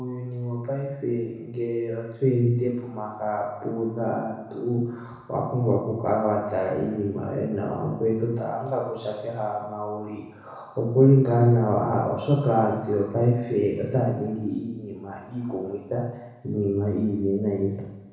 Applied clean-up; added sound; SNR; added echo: none; none; none; reverberation time 1.0 s.